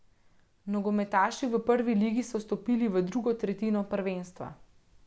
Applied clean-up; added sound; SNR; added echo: none; none; none; none.